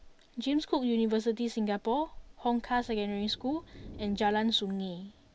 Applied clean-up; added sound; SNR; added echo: none; Thunder; 19 dB; none.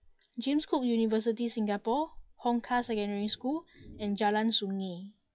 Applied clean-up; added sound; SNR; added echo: classical method log-MMSE.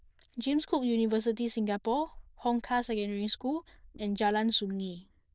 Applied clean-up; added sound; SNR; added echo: neural diffusion model UNIVERSE++.